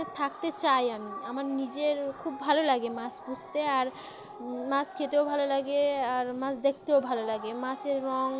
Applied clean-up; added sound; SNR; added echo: none; none; none; none.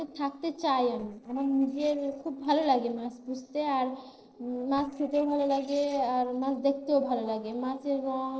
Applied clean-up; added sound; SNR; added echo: neural separator model SepFormer DNS4.